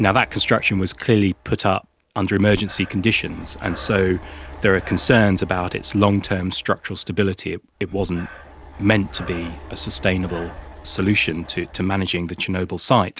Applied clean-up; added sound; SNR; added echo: none; Breathing; 18 dB; none.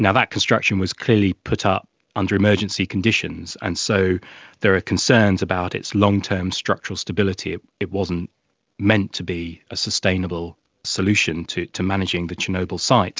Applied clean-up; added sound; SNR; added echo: none; none; none; none.